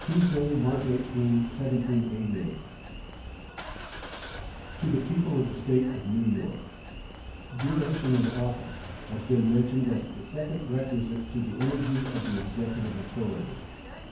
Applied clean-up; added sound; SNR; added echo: none; Engine starting / Car; 12 dB; reverberation time 0.9 s.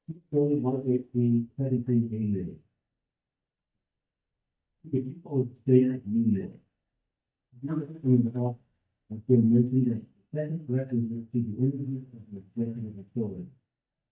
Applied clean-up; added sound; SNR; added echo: neural mask model DeepFilterNet 3.